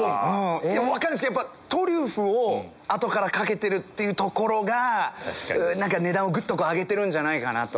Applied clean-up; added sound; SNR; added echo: none; none; none; none.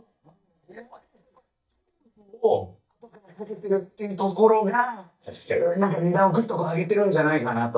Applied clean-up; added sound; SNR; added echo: neural mask model DeepFilterNet 3.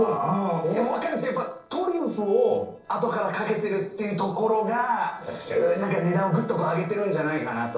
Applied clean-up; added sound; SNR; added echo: neural separator model SepFormer DNS4.